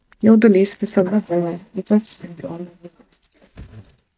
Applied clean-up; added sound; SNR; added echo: neural mask model DeepFilterNet 3.